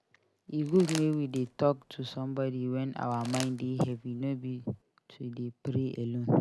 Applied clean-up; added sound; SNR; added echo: none; Crumpling, crinkling; 15 dB; none.